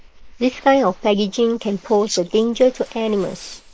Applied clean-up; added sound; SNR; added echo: neural mask model Resemble Enhance denoiser.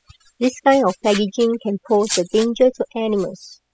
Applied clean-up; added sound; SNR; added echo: classical method spectral subtraction.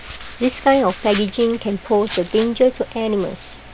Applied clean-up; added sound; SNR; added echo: none; Domestic sounds, home sounds; 12 dB; none.